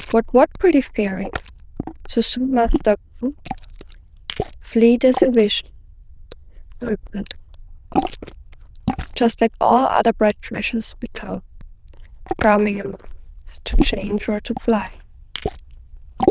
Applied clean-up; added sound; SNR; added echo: neural diffusion model UNIVERSE++.